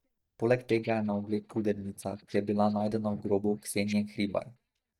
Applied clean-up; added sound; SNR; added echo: neural mask model DeepFilterNet 3.